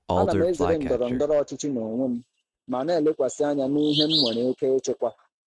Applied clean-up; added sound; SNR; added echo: neural mask model RNNoise.